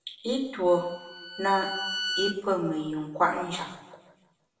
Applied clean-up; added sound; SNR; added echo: none; Bowed string instrument; 7 dB; reverberation time 0.9 s.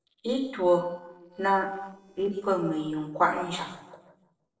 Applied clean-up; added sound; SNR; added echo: neural separator model SepFormer DNS4.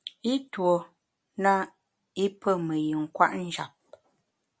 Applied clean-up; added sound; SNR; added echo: none; none; none; none.